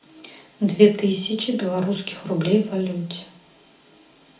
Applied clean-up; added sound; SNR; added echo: none; none; none; reverberation time 0.4 s.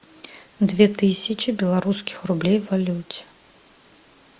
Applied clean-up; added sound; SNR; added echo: none; none; none; none.